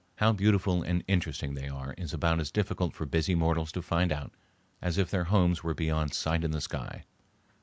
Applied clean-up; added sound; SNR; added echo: none; none; none; none.